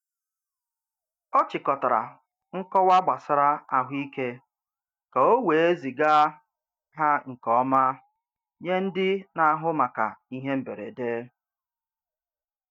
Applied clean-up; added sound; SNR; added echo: neural mask model DeepFilterNet 3.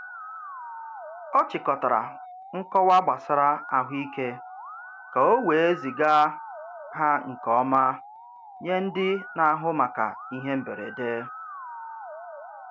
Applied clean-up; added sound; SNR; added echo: none; Musical instrument; 15 dB; none.